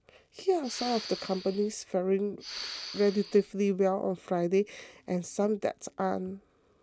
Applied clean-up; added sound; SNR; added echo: none; Respiratory sounds; 12 dB; none.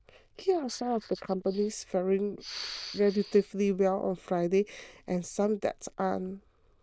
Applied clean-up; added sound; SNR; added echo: neural diffusion model UNIVERSE++.